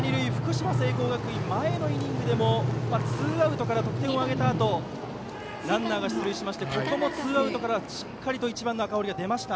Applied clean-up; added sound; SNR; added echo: none; none; none; none.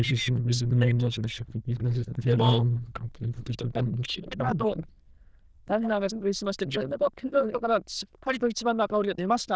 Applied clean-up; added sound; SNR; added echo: neural diffusion model UNIVERSE++.